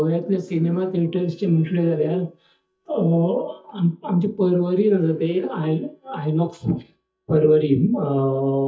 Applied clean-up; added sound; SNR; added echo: neural mask model DeepFilterNet 3.